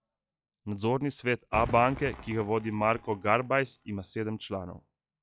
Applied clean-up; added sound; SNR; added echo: classical method log-MMSE.